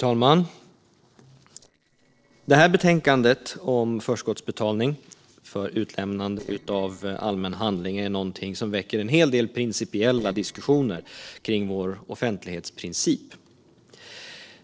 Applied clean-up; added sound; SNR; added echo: neural separator model SepFormer DNS4.